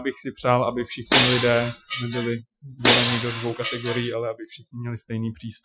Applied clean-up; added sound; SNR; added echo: classical method Wiener filter.